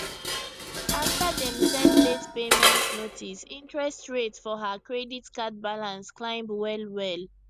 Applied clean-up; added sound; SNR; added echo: none; Dishes, pots, and pans; -5 dB; none.